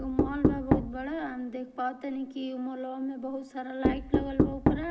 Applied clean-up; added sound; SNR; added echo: none; Knock; -4 dB; reverberation time 2.2 s.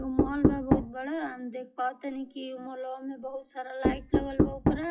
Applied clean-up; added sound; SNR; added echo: classical method WPE with log-MMSE.